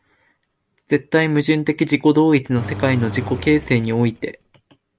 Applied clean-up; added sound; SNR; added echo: none; Engine; 12 dB; none.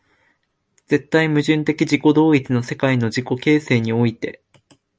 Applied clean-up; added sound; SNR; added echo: none; none; none; none.